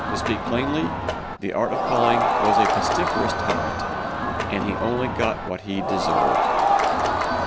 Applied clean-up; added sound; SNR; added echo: none; Crowd; -5 dB; none.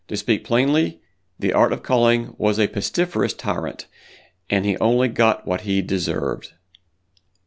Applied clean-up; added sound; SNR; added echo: none; none; none; none.